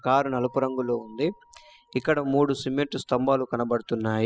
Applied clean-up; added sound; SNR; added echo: classical method spectral subtraction.